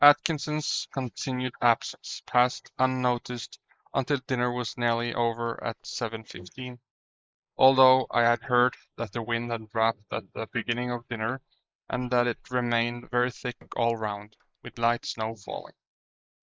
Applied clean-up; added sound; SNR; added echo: neural mask model Resemble Enhance denoiser.